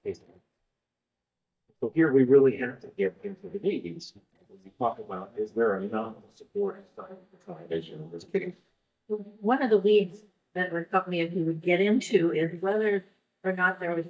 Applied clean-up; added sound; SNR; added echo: neural mask model DeepFilterNet 3.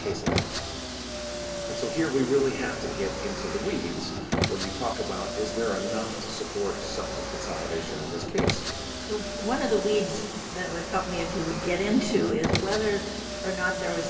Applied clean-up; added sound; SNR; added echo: none; Car; 2 dB; reverberation time 2.3 s.